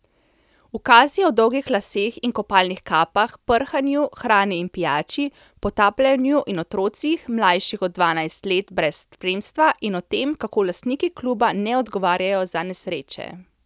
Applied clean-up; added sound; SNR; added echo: none; none; none; none.